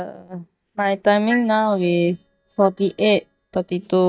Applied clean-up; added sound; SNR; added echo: neural mask model DeepFilterNet 3.